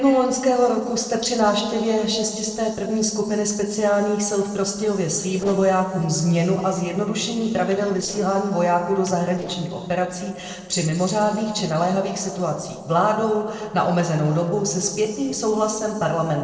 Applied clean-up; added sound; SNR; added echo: neural separator model SepFormer DNS4.